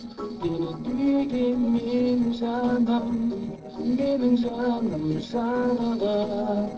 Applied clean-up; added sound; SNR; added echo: neural separator model SepFormer DNS4.